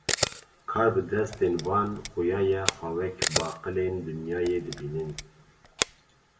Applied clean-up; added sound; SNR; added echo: none; Camera; 6 dB; reverberation time 0.6 s.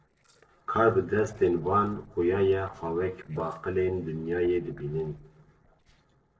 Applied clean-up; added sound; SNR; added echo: neural separator model SepFormer DNS4.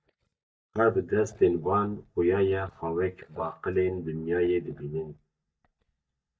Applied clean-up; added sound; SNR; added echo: neural mask model DeepFilterNet 3.